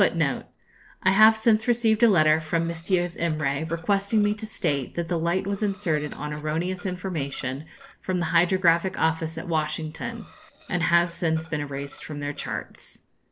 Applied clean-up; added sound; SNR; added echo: neural separator model SepFormer DNS4.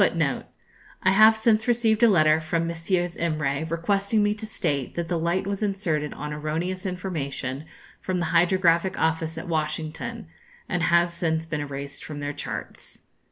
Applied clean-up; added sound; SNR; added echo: none; none; none; none.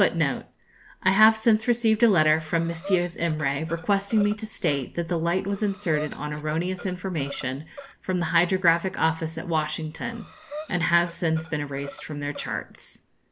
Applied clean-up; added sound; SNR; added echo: none; Breathing; 17 dB; none.